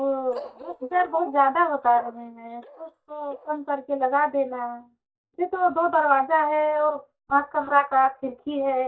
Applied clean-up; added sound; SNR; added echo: neural mask model DeepFilterNet 3.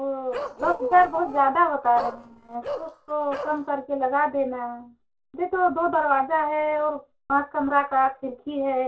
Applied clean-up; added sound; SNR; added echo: neural separator model SepFormer DNS4.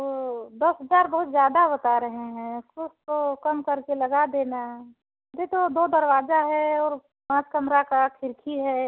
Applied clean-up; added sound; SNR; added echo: none; none; none; none.